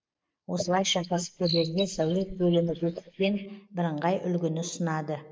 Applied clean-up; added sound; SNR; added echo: neural mask model Resemble Enhance denoiser.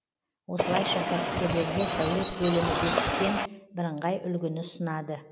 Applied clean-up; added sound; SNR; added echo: none; Bird; -2 dB; none.